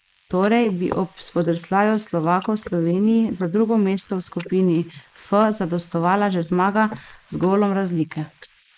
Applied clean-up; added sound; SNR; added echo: neural mask model Resemble Enhance denoiser.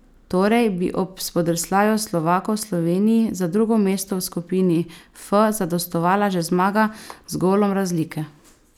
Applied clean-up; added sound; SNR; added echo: none; none; none; none.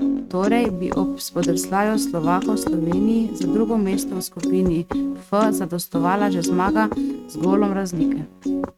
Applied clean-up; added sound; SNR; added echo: neural mask model RNNoise.